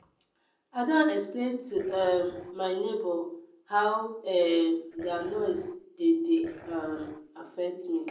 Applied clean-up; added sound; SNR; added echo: none; Dog; 18 dB; reverberation time 0.6 s.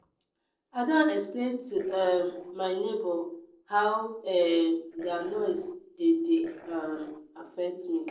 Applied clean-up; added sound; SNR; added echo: neural separator model SepFormer DNS4.